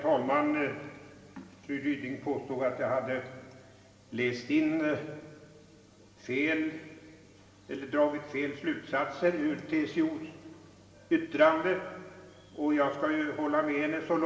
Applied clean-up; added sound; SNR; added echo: none; none; none; reverberation time 2.3 s.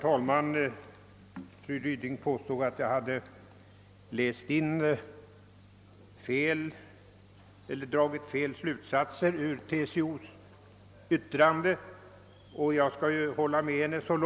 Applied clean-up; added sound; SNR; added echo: none; none; none; none.